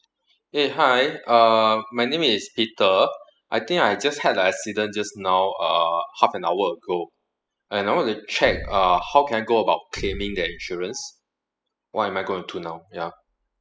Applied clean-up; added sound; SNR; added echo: classical method spectral subtraction.